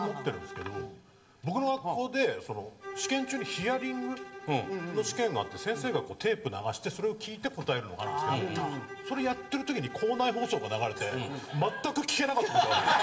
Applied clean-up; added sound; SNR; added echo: none; Bowed string instrument; 13 dB; reverberation time 1.0 s.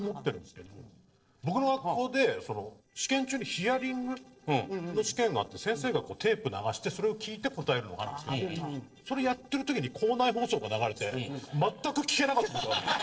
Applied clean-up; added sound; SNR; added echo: neural separator model SepFormer DNS4.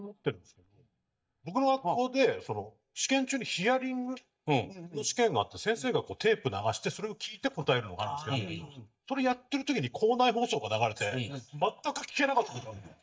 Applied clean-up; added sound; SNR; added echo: neural mask model DeepFilterNet 3.